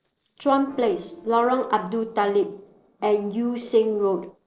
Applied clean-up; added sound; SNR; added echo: neural separator model SepFormer DNS4.